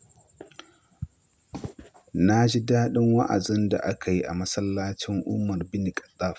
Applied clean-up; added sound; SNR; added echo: none; none; none; none.